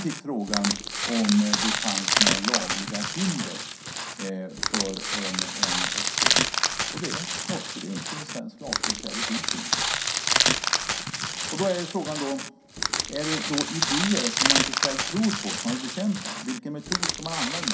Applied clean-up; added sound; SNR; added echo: none; Crushing; -3 dB; reverberation time 0.3 s.